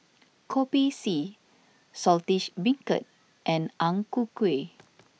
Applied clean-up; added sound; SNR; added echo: none; none; none; none.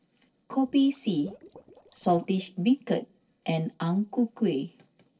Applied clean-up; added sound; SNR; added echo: neural separator model SepFormer DNS4.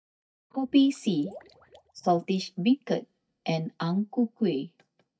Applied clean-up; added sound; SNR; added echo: neural mask model DeepFilterNet 3.